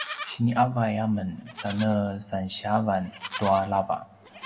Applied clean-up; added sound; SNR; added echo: none; Livestock, farm animals, working animals; 11 dB; reverberation time 1.8 s.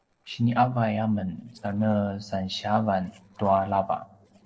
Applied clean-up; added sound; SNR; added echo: neural separator model SepFormer DNS4.